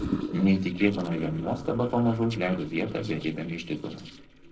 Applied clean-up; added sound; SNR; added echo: neural separator model SepFormer DNS4.